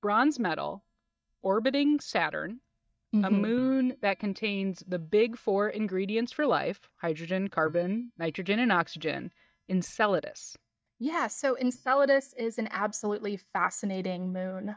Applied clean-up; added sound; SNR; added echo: neural mask model DeepFilterNet 3.